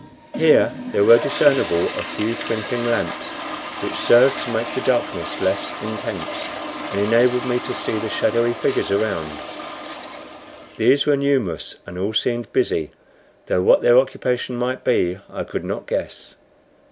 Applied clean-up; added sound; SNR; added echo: none; Toilet flush; 11 dB; none.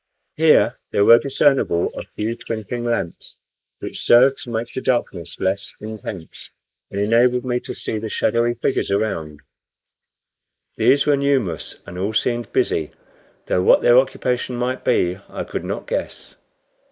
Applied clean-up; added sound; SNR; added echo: neural mask model Resemble Enhance denoiser.